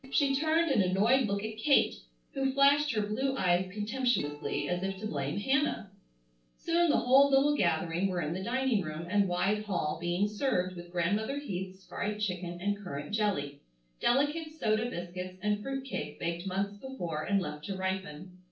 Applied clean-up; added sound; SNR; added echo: neural separator model SepFormer DNS4.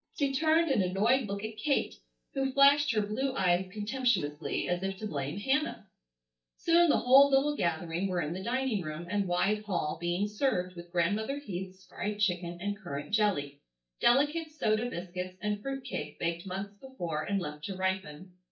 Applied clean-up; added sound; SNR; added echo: neural mask model DeepFilterNet 3.